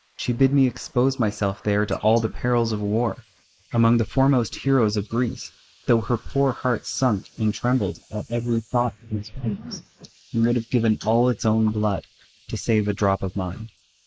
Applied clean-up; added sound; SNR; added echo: neural mask model Resemble Enhance denoiser.